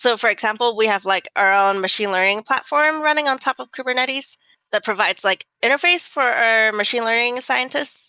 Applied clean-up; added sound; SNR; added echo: neural mask model Resemble Enhance denoiser.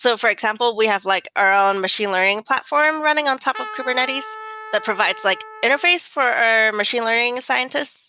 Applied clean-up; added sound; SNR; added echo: none; Trumpet; 15 dB; none.